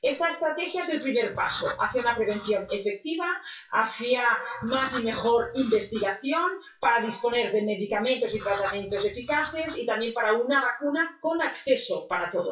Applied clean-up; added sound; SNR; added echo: classical method WPE with log-MMSE.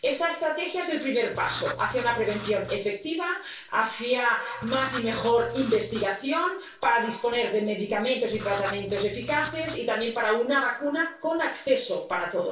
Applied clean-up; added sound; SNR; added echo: none; Writing; 12 dB; reverberation time 0.2 s.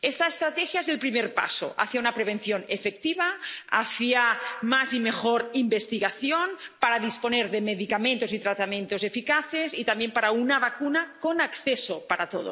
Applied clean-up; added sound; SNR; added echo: none; none; none; none.